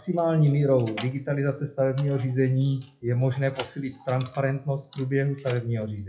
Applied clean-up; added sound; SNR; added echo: classical method WPE with log-MMSE.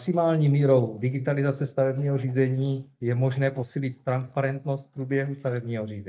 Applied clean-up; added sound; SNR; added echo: neural mask model DeepFilterNet 3.